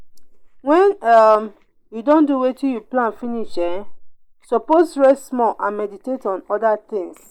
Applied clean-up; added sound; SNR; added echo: neural mask model Resemble Enhance denoiser.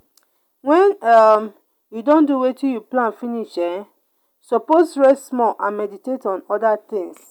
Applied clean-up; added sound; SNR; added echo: none; none; none; none.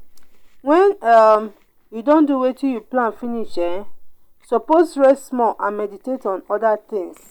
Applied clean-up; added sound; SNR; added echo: none; Chewing, mastication; 16 dB; none.